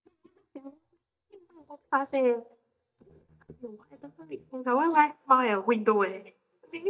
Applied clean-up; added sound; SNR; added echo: neural mask model DeepFilterNet 3.